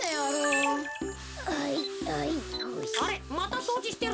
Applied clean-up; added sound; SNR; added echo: none; Camera; 6 dB; none.